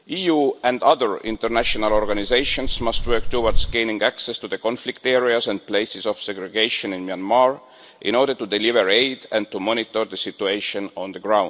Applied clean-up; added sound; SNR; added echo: none; Wind; 1 dB; none.